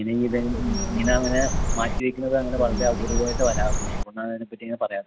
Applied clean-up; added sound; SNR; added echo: none; Bird; 0 dB; none.